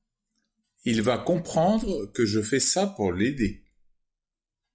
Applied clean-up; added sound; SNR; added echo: classical method log-MMSE.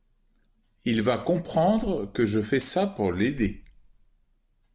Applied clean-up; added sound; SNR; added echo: none; Slam; 17 dB; none.